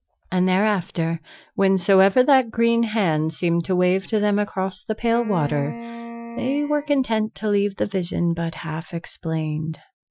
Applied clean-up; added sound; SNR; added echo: classical method Wiener filter.